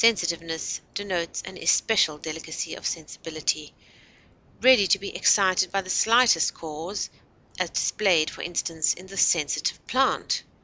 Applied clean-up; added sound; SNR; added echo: none; none; none; none.